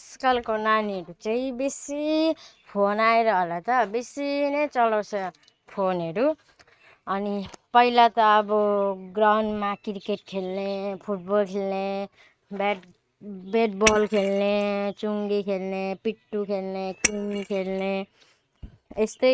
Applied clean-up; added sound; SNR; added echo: neural mask model RNNoise.